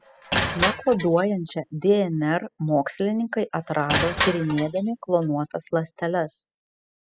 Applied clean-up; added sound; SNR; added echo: classical method spectral subtraction.